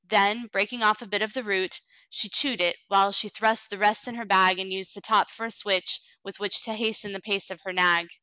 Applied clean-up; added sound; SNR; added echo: none; none; none; none.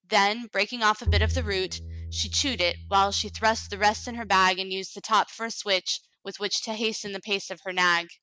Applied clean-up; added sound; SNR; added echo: neural mask model RNNoise.